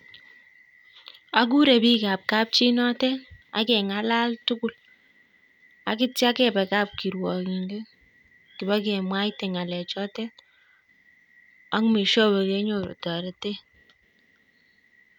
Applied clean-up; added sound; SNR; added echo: none; none; none; none.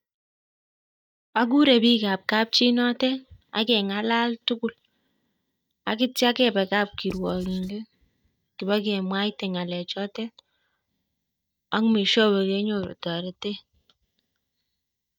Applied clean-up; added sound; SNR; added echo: neural mask model DeepFilterNet 3.